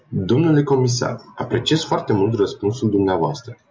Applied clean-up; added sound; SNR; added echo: none; none; none; none.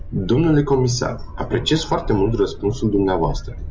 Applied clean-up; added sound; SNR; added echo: none; Train; 10 dB; none.